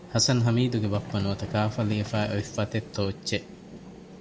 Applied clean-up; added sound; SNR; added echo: none; Vehicle; 14 dB; none.